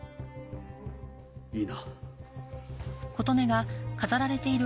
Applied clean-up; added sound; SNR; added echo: none; none; none; none.